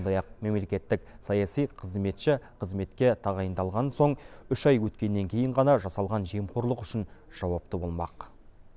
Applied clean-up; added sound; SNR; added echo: none; none; none; none.